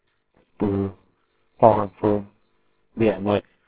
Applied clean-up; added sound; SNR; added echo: neural separator model SepFormer WHAMR!.